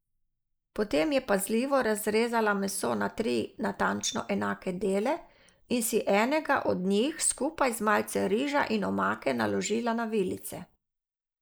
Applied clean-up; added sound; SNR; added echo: neural mask model Resemble Enhance denoiser.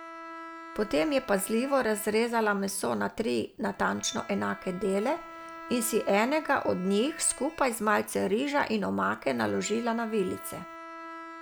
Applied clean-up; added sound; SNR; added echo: none; Bowed string instrument; 17 dB; none.